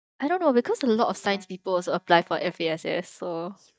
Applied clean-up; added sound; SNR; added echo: neural mask model DeepFilterNet 3.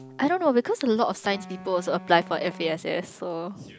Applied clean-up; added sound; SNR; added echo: none; Wind instrument, woodwind instrument + Electric guitar / Bass guitar; 19 dB; none.